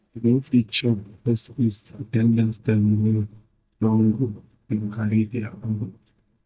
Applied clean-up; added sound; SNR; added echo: neural mask model DeepFilterNet 3.